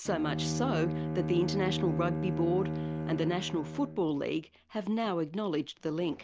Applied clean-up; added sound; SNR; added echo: none; Bowed string instrument; 4 dB; none.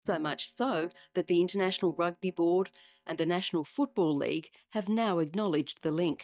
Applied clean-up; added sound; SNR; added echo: neural mask model DeepFilterNet 3.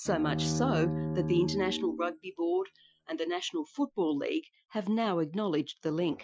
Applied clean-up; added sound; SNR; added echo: classical method Wiener filter.